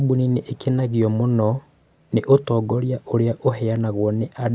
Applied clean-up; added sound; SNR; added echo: none; none; none; none.